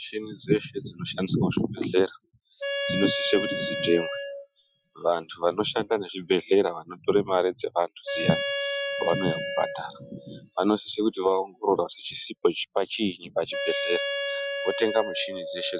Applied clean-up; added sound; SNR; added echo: classical method Wiener filter.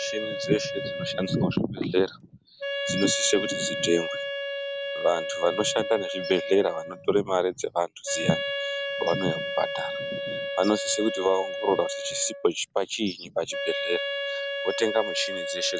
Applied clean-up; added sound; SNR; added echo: none; Wind instrument, woodwind instrument; 5 dB; none.